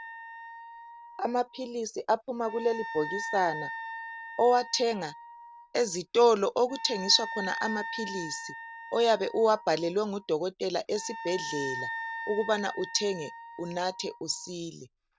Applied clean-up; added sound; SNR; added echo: none; Wind instrument, woodwind instrument; 11 dB; none.